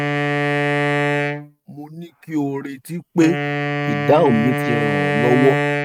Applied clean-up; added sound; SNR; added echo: neural mask model RNNoise.